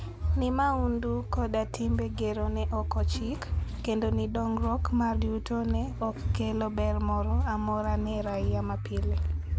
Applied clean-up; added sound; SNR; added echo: none; Bowed string instrument; 19 dB; none.